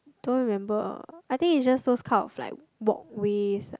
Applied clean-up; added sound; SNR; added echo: none; none; none; none.